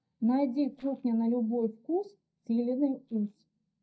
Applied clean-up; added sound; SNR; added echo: neural mask model DeepFilterNet 3.